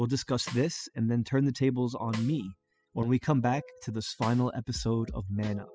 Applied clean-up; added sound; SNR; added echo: classical method spectral subtraction.